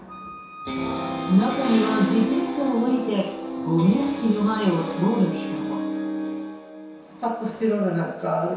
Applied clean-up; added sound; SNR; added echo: none; Wind instrument, woodwind instrument; 16 dB; reverberation time 0.7 s.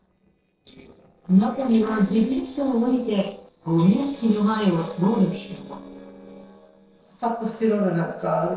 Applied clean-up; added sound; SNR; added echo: neural separator model SepFormer DNS4.